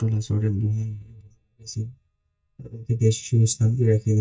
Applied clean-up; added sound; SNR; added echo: neural mask model DeepFilterNet 3.